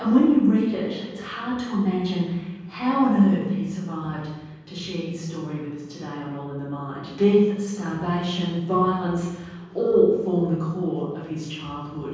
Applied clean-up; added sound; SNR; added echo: none; none; none; reverberation time 1.3 s.